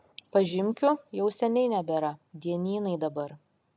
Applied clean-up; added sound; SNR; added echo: none; none; none; none.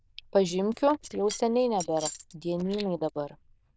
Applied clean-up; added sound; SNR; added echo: neural diffusion model UNIVERSE++.